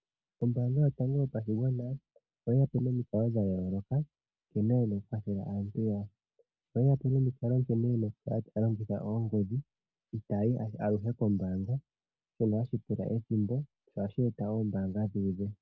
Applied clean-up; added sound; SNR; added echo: none; none; none; none.